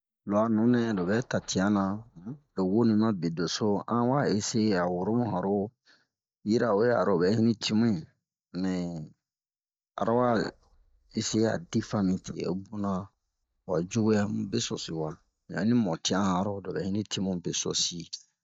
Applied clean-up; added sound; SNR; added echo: neural mask model DeepFilterNet 3.